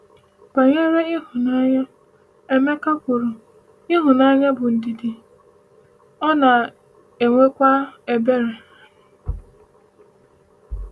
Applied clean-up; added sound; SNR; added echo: none; none; none; none.